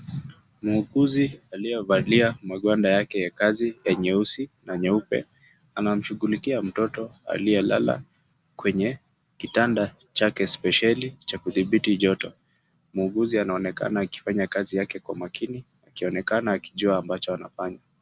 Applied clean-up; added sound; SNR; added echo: none; none; none; none.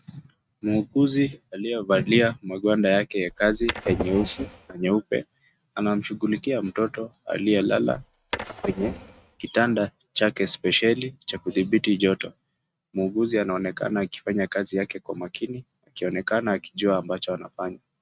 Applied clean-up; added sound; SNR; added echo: neural mask model RNNoise.